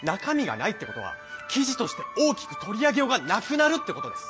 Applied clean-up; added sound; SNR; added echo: none; none; none; none.